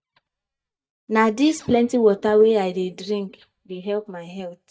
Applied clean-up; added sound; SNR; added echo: neural mask model DeepFilterNet 3.